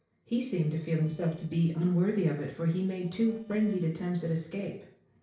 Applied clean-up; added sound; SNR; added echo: neural separator model SepFormer DNS4.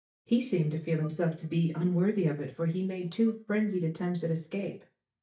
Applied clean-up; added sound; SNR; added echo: neural mask model DeepFilterNet 3.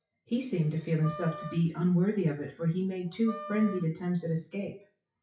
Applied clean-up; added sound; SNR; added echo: classical method WPE with log-MMSE.